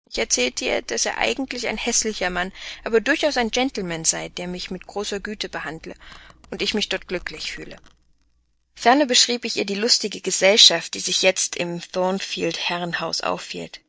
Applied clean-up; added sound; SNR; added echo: neural mask model DeepFilterNet 3.